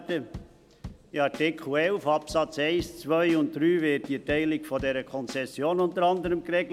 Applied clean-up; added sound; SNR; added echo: none; Drum / Drum kit; 19 dB; none.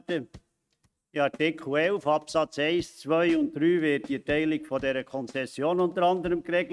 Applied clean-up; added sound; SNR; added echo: neural mask model RNNoise.